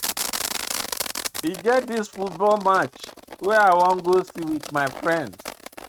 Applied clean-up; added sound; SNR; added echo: neural mask model RNNoise.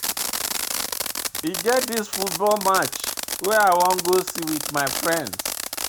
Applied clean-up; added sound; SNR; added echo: none; Fireworks; 4 dB; none.